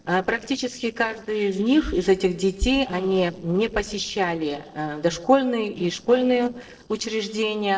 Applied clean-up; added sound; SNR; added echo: neural separator model SepFormer DNS4.